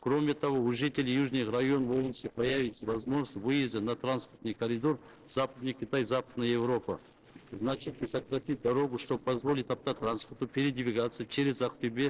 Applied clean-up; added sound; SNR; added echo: neural separator model SepFormer DNS4.